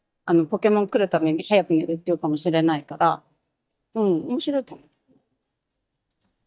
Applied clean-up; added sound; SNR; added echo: neural mask model DeepFilterNet 3.